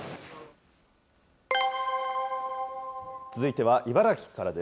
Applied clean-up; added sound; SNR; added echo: none; none; none; none.